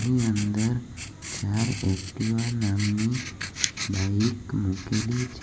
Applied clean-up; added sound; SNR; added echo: neural mask model Resemble Enhance denoiser.